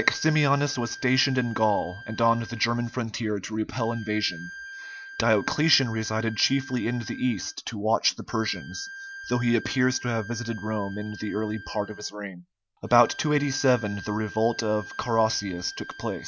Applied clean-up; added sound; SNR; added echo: none; Bowed string instrument; 16 dB; none.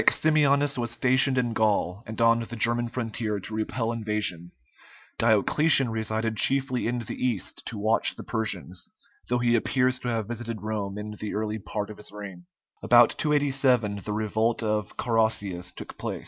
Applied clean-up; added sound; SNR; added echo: none; none; none; none.